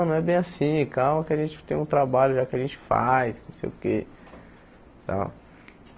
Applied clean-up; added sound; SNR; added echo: none; none; none; none.